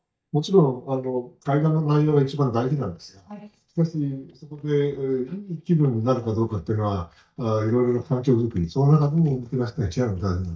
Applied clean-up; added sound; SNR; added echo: neural mask model DeepFilterNet 3.